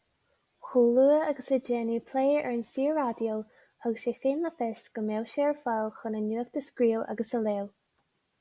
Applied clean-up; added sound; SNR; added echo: none; none; none; none.